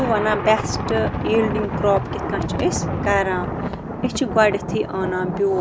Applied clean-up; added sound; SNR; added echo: none; Thunder; 4 dB; none.